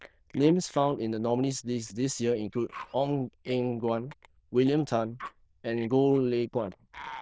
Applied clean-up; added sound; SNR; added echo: neural diffusion model UNIVERSE++.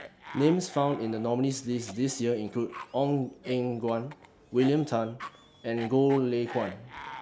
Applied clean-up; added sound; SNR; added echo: none; Cough; 17 dB; none.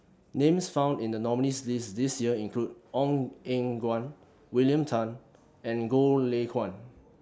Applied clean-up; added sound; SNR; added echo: none; none; none; none.